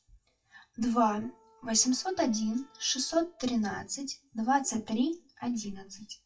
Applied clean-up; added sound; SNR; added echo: classical method WPE with log-MMSE.